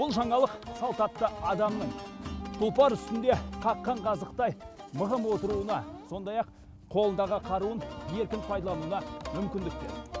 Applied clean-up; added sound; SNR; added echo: none; none; none; none.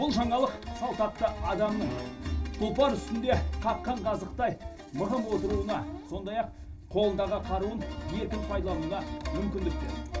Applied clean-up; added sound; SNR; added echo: none; Bowed string instrument; 15 dB; reverberation time 0.2 s.